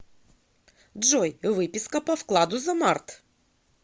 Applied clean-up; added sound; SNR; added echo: none; none; none; none.